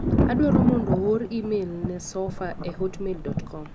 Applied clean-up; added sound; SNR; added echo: none; Thunder; -1 dB; none.